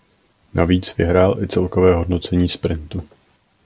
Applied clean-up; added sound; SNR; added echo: none; none; none; none.